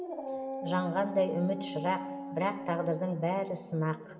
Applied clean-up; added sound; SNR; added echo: none; Dog; 8 dB; reverberation time 2.2 s.